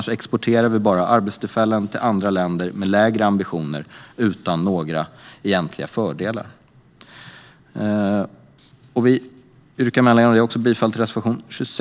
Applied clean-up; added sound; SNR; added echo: none; none; none; none.